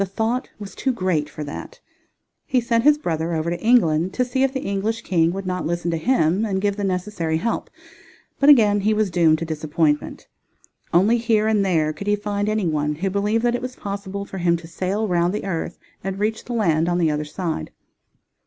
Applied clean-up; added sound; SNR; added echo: none; none; none; none.